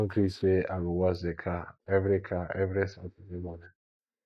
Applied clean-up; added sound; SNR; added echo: neural mask model DeepFilterNet 3.